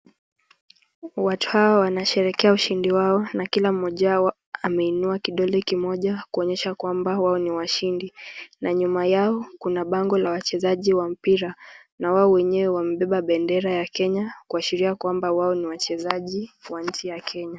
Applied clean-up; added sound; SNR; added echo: none; none; none; none.